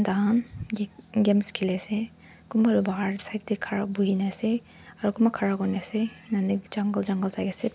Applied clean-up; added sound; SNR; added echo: none; none; none; none.